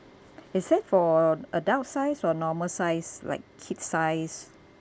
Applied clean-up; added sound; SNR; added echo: none; none; none; none.